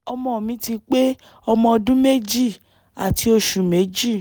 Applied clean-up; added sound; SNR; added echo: none; none; none; none.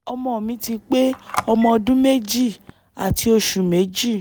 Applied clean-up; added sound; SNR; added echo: none; Telephone; 14 dB; none.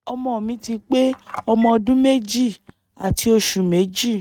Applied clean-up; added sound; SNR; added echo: neural mask model RNNoise.